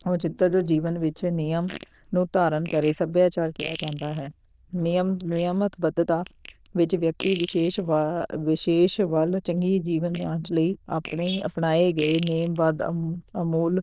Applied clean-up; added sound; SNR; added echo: neural diffusion model UNIVERSE++.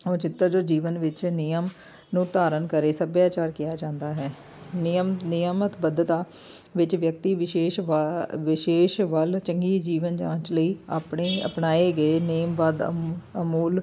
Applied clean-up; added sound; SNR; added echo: none; none; none; none.